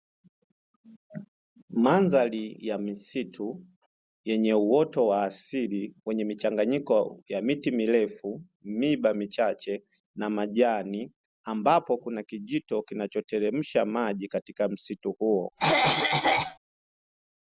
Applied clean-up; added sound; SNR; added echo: none; Cough; -4 dB; none.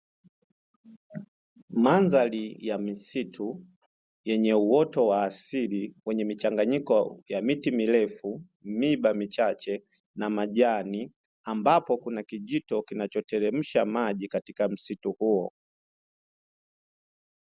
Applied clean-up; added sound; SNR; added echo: none; none; none; none.